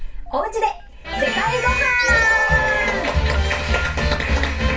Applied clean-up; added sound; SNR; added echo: none; Engine starting / Car; 16 dB; reverberation time 0.2 s.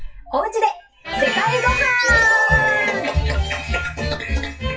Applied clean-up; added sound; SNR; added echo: classical method WPE with log-MMSE.